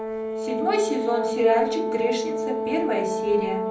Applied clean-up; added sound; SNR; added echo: none; Brass instrument; 1 dB; reverberation time 0.6 s.